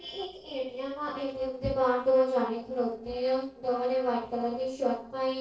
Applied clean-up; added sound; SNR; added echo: neural separator model SepFormer DNS4.